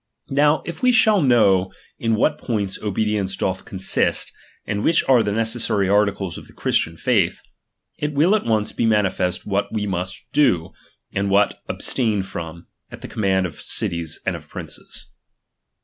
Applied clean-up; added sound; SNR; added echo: none; none; none; none.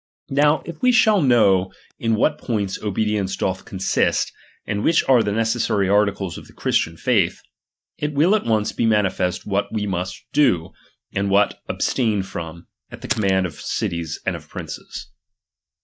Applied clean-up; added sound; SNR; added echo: neural mask model DeepFilterNet 3.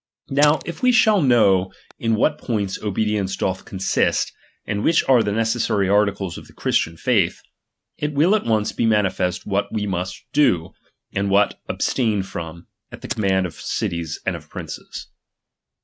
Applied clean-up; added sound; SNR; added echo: neural mask model RNNoise.